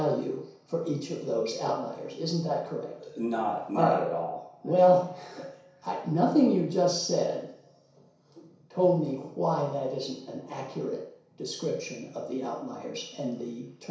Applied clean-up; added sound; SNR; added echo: none; none; none; reverberation time 0.6 s.